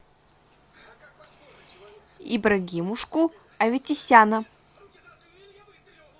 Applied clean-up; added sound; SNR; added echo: none; none; none; none.